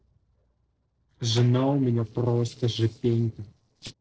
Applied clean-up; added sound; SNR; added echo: neural separator model SepFormer DNS4.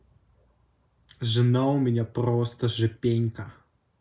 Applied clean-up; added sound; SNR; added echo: none; none; none; none.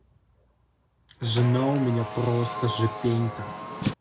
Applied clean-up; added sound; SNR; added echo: none; Car; 8 dB; none.